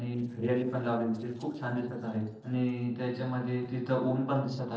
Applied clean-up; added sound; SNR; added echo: neural separator model SepFormer DNS4.